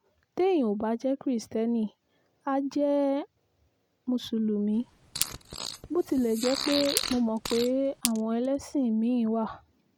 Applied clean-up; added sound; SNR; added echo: none; Fart + Glass; 7 dB; none.